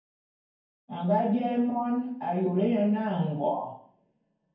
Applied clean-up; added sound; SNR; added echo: none; none; none; reverberation time 0.9 s.